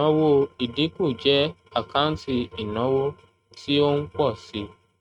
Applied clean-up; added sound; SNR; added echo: neural mask model RNNoise.